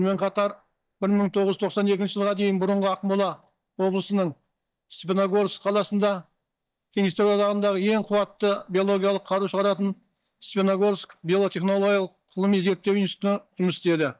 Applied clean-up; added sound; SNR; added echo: neural mask model DeepFilterNet 3.